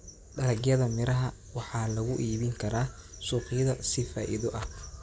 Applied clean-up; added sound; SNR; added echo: none; none; none; none.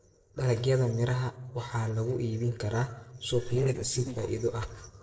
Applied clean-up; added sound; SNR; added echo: neural separator model SepFormer DNS4.